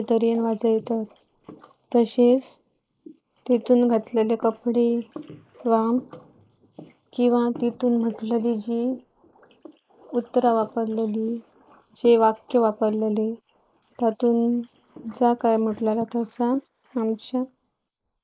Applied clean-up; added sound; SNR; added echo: neural mask model Resemble Enhance denoiser.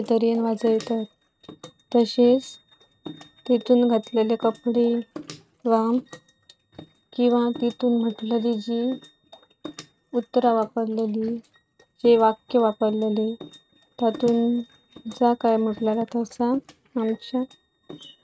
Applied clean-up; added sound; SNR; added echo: neural mask model RNNoise.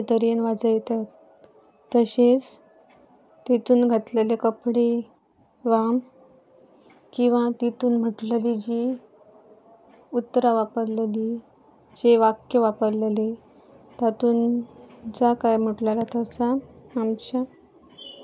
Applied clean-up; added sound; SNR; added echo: none; none; none; none.